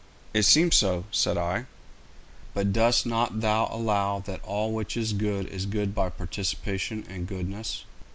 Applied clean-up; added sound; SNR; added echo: none; none; none; none.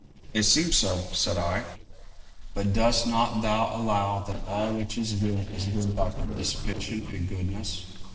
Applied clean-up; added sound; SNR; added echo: neural separator model SepFormer DNS4.